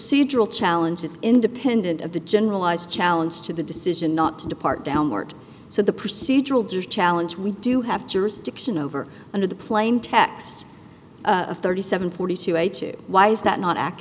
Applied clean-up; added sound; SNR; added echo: none; none; none; none.